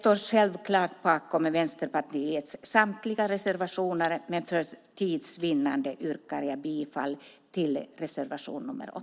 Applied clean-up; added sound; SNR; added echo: none; none; none; none.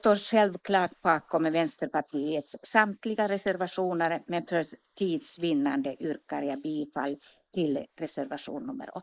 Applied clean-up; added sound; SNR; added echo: neural mask model Resemble Enhance denoiser.